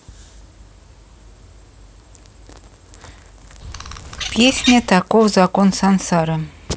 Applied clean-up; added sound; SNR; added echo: none; Bird vocalization, bird call, bird song; 7 dB; none.